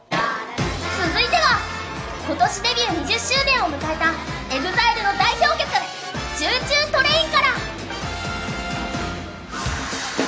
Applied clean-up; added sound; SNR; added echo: none; none; none; none.